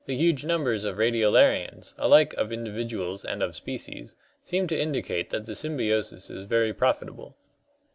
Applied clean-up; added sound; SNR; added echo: none; none; none; none.